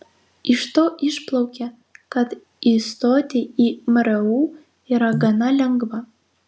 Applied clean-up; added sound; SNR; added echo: none; none; none; none.